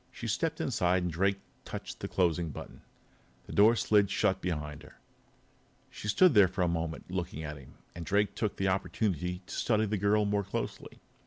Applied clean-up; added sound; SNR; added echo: none; none; none; none.